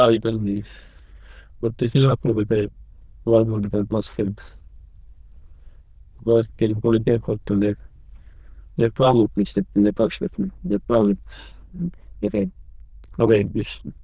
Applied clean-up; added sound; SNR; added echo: neural diffusion model UNIVERSE++.